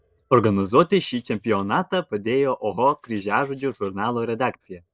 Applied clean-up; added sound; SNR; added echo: neural separator model SepFormer DNS4.